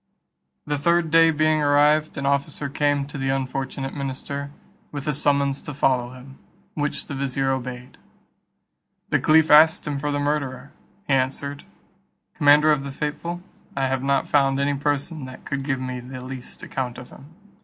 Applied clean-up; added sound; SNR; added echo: none; none; none; none.